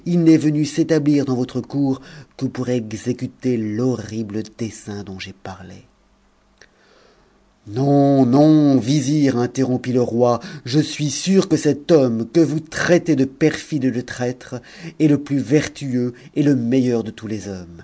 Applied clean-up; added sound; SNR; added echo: none; none; none; none.